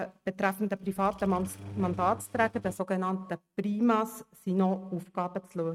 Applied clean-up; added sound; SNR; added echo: neural mask model RNNoise.